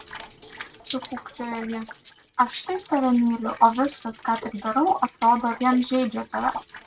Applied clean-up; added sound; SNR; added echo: neural mask model RNNoise.